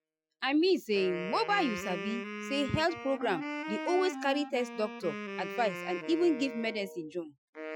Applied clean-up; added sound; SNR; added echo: classical method Wiener filter.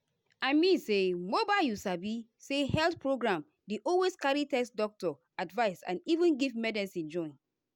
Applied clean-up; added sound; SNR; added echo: none; none; none; none.